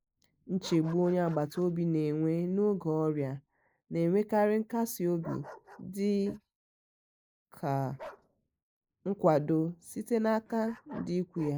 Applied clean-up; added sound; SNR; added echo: neural mask model Resemble Enhance denoiser.